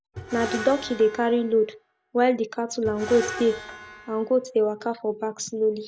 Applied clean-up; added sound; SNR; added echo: none; Screech; 14 dB; none.